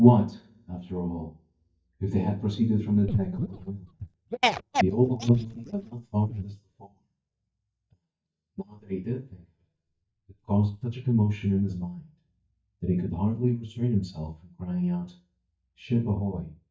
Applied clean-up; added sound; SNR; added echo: neural mask model DeepFilterNet 3.